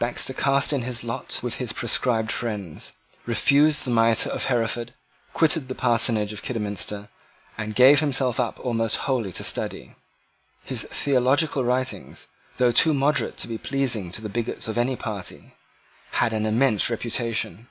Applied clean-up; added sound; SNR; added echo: none; none; none; none.